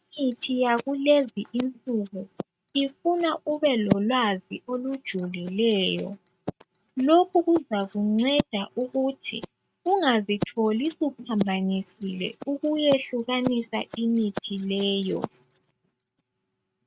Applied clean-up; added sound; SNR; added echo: neural mask model RNNoise.